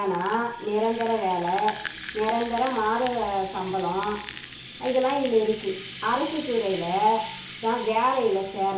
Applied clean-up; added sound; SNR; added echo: none; Rattle (instrument); 11 dB; reverberation time 0.7 s.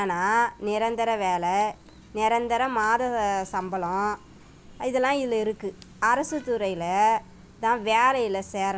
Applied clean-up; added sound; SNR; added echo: none; none; none; none.